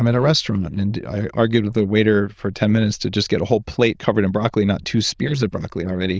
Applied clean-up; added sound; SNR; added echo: neural diffusion model UNIVERSE++.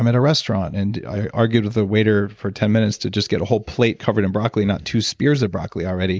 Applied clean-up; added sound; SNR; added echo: neural mask model Resemble Enhance denoiser.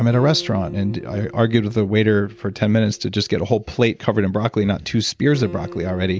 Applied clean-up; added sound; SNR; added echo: none; Acoustic guitar; 19 dB; none.